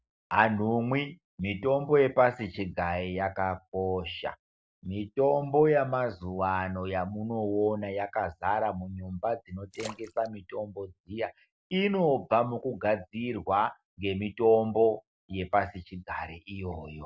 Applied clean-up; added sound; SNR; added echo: none; Splash, splatter; 20 dB; none.